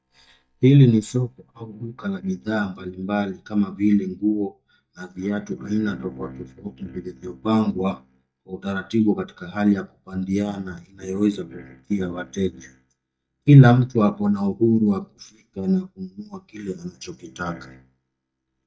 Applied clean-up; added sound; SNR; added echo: neural mask model DeepFilterNet 3.